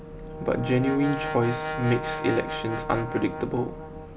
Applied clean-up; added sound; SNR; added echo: none; Brass instrument; 6 dB; none.